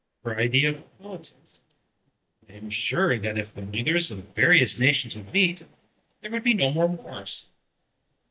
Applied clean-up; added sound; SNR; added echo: neural mask model DeepFilterNet 3.